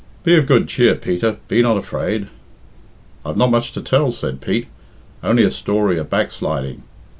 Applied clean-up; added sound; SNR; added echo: none; none; none; none.